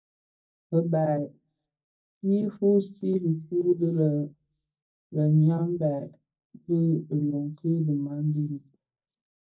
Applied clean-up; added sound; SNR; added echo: neural mask model DeepFilterNet 3.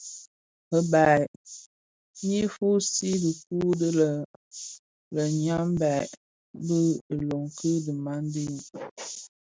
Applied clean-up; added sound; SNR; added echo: none; none; none; none.